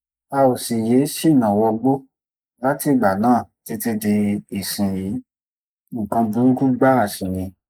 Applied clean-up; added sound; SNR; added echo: neural mask model Resemble Enhance denoiser.